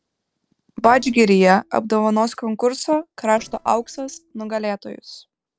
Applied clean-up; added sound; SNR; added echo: neural separator model SepFormer DNS4.